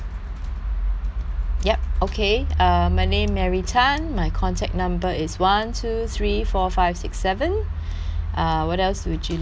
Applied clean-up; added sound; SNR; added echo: none; none; none; none.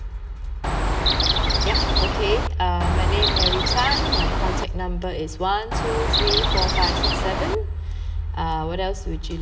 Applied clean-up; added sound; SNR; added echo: none; Chirp, tweet; -1 dB; reverberation time 1.7 s.